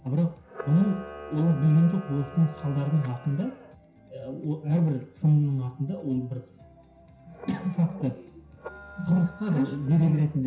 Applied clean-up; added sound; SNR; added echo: none; Camera; 19 dB; reverberation time 0.5 s.